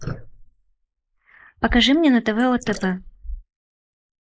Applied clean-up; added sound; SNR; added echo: neural mask model Resemble Enhance denoiser.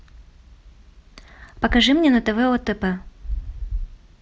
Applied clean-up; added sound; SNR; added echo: none; none; none; none.